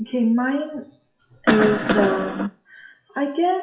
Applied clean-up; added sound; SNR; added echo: classical method WPE with log-MMSE.